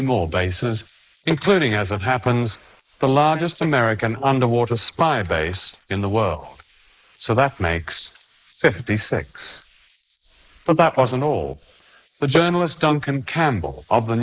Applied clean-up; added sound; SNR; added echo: neural mask model Resemble Enhance denoiser.